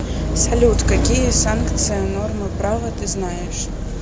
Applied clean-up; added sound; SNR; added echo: none; none; none; none.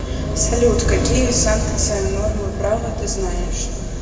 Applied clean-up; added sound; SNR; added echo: none; none; none; reverberation time 1.9 s.